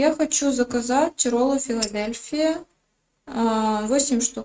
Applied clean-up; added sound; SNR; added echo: neural mask model RNNoise.